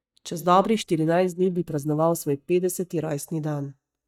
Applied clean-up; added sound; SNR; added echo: neural mask model DeepFilterNet 3.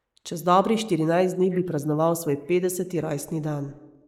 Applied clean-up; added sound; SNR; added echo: neural mask model Resemble Enhance denoiser.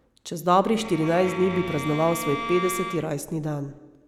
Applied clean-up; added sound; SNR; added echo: none; Bowed string instrument; 9 dB; none.